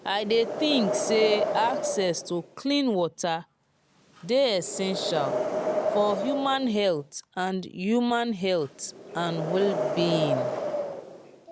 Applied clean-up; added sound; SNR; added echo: none; Wind; 4 dB; none.